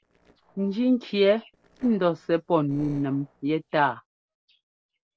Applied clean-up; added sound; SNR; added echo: neural separator model SepFormer DNS4.